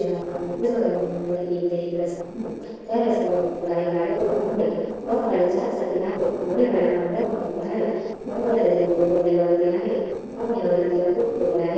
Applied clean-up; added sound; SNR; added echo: neural separator model SepFormer DNS4.